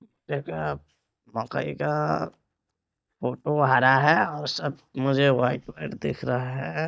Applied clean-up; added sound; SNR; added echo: neural mask model DeepFilterNet 3.